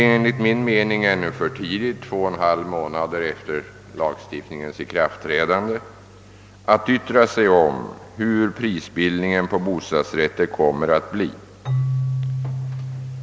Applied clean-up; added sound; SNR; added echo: none; Keyboard (musical); 10 dB; none.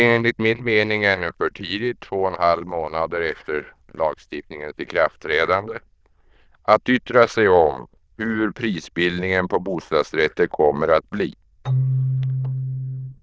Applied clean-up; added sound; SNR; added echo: neural diffusion model UNIVERSE++.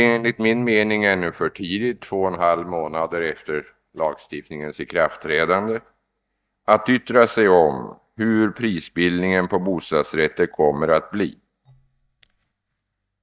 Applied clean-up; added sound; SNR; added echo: neural mask model DeepFilterNet 3.